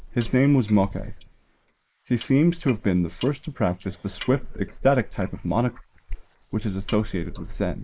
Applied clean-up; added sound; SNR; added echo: neural mask model Resemble Enhance denoiser.